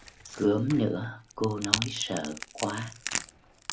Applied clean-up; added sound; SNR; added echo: none; Crack / Crackle; 5 dB; none.